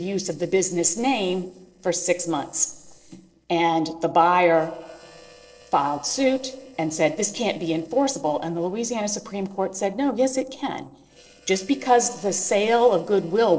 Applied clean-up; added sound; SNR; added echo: neural separator model SepFormer DNS4.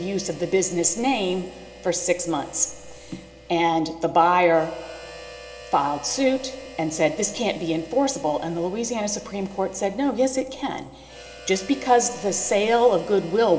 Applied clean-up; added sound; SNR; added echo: none; Harmonica; 20 dB; reverberation time 0.8 s.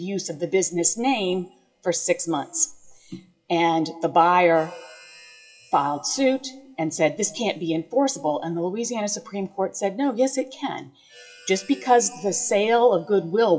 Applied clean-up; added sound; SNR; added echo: classical method WPE with log-MMSE.